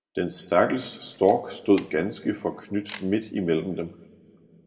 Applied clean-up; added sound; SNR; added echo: none; Camera; 18 dB; reverberation time 1.4 s.